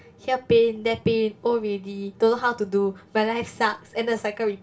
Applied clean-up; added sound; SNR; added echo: none; none; none; reverberation time 0.2 s.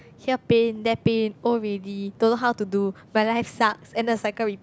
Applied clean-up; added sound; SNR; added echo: none; none; none; none.